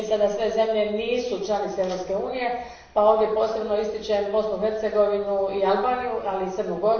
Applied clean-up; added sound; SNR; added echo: none; none; none; reverberation time 0.7 s.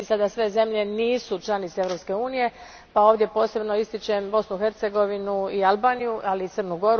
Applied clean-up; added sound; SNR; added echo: none; none; none; none.